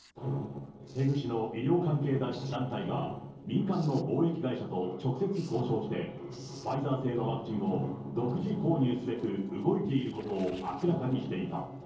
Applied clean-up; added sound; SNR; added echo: neural separator model SepFormer DNS4.